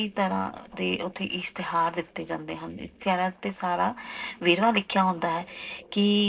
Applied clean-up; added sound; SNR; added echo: neural separator model SepFormer DNS4.